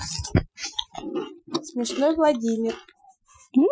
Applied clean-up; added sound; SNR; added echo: classical method Wiener filter.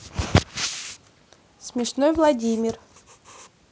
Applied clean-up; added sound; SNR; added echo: none; none; none; none.